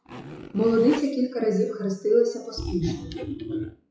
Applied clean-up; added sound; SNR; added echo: classical method WPE with log-MMSE.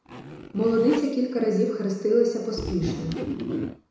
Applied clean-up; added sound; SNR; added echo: none; Zipper (clothing); 9 dB; reverberation time 1.0 s.